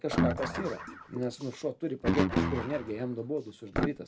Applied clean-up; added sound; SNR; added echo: none; Guitar; -2 dB; none.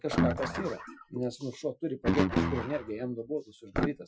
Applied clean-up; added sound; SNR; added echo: classical method Wiener filter.